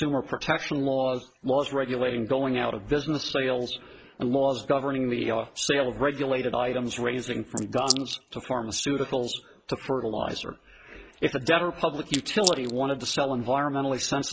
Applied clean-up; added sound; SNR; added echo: neural mask model Resemble Enhance denoiser.